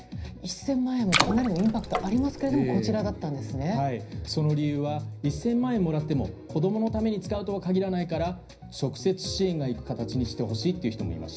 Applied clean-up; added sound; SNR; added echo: none; Water / Splash, splatter; 3 dB; reverberation time 0.5 s.